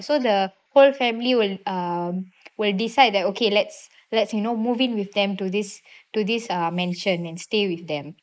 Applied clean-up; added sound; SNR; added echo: neural mask model Resemble Enhance denoiser.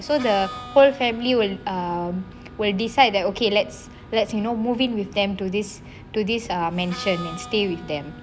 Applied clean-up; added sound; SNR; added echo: none; Harmonica; 19 dB; none.